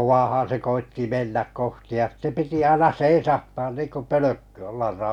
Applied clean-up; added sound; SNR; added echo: none; none; none; none.